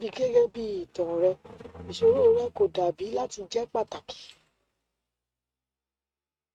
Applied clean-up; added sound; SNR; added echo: neural mask model RNNoise.